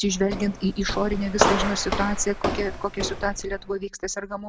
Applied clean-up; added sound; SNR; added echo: none; Walk, footsteps; 2 dB; none.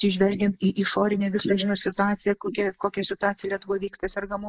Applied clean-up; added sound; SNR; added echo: neural mask model Resemble Enhance denoiser.